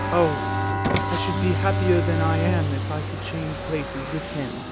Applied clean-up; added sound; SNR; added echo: none; Car + Bowed string instrument; -2 dB; none.